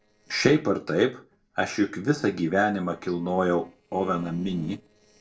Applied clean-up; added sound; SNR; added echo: neural separator model SepFormer DNS4.